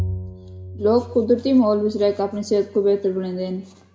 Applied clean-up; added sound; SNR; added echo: none; Bowed string instrument; 13 dB; reverberation time 0.8 s.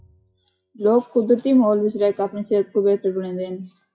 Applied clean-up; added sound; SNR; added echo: classical method WPE with log-MMSE.